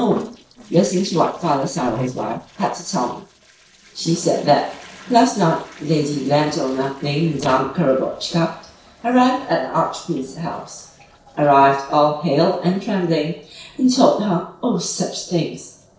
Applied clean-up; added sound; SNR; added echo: neural separator model SepFormer DNS4.